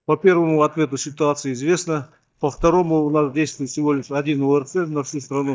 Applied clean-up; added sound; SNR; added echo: neural mask model DeepFilterNet 3.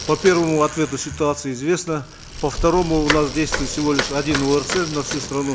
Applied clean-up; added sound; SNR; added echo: none; Bicycle; 8 dB; none.